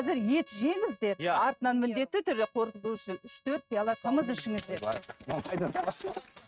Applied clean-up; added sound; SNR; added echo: neural mask model RNNoise.